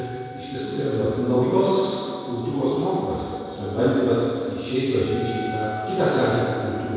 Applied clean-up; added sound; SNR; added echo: none; Wind instrument, woodwind instrument; 14 dB; reverberation time 2.2 s.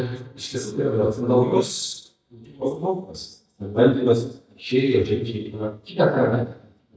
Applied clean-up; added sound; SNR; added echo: neural mask model DeepFilterNet 3.